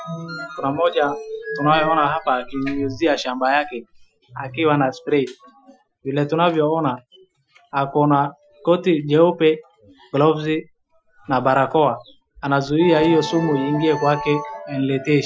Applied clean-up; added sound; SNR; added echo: classical method Wiener filter.